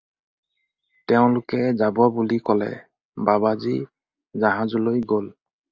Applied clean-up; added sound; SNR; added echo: none; none; none; none.